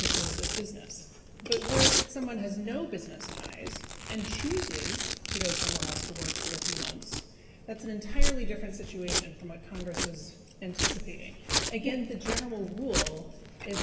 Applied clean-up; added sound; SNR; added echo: none; Domestic sounds, home sounds; 0 dB; reverberation time 1.6 s.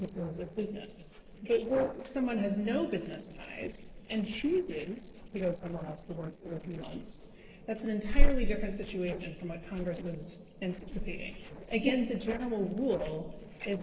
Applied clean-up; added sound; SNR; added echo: neural separator model SepFormer DNS4.